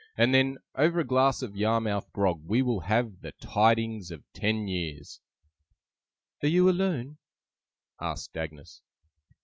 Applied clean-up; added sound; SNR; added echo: none; none; none; none.